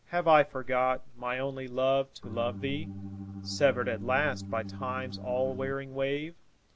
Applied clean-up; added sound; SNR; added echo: none; Organ; 9 dB; none.